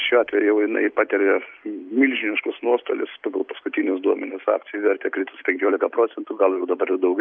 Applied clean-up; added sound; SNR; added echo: none; none; none; none.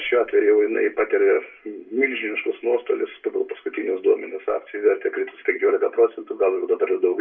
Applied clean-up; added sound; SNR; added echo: none; none; none; reverberation time 0.2 s.